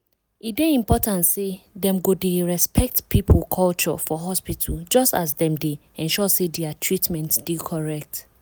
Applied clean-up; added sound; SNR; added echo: none; none; none; none.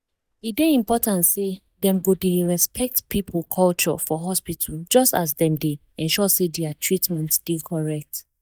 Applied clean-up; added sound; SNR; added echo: neural mask model DeepFilterNet 3.